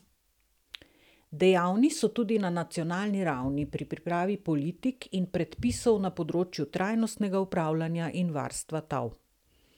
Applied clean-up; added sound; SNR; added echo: none; none; none; none.